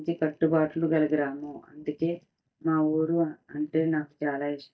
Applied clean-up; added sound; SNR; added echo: neural mask model DeepFilterNet 3.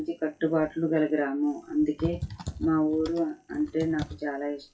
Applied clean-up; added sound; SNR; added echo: classical method WPE with log-MMSE.